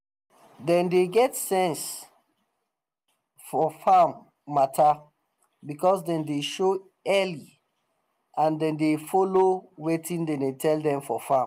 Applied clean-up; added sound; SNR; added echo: none; none; none; none.